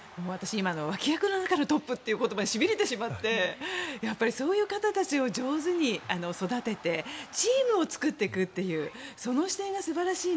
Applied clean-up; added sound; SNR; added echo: none; none; none; none.